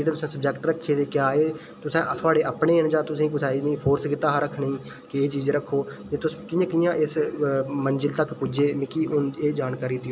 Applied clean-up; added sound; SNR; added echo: none; none; none; none.